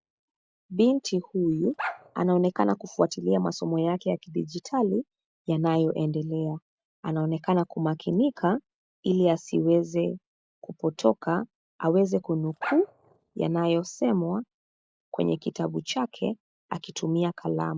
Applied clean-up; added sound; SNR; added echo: none; Bark; 11 dB; none.